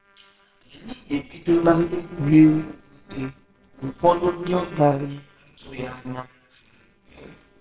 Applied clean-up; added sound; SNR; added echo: neural separator model SepFormer WHAMR!.